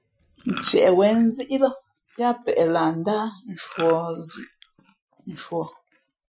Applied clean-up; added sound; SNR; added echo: classical method Wiener filter.